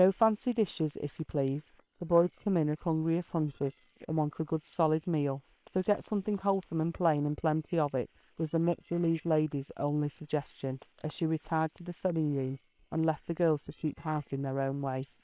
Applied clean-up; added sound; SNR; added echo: neural separator model SepFormer WHAM!.